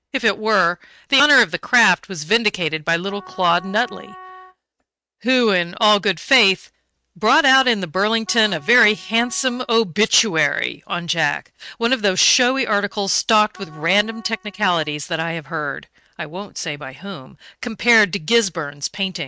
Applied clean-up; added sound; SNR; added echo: neural mask model RNNoise.